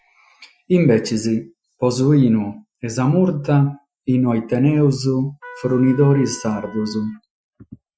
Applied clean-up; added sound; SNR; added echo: classical method Wiener filter.